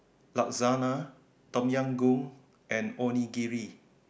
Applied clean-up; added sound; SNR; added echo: none; none; none; none.